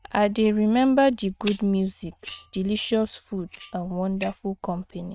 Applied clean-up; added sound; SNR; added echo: neural mask model RNNoise.